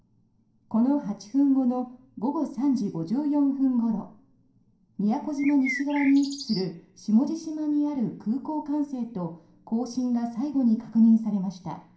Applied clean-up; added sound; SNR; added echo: none; Bird; 10 dB; reverberation time 0.5 s.